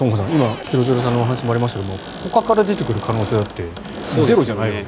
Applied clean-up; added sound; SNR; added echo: none; Squeak; 15 dB; none.